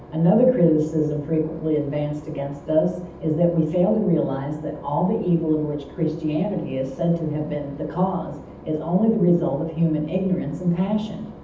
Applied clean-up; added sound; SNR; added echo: none; Engine / Boat, Water vehicle; 19 dB; reverberation time 0.8 s.